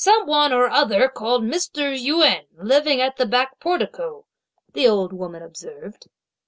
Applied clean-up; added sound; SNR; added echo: none; none; none; none.